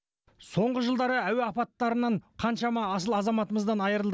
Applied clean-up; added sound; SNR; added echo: none; none; none; none.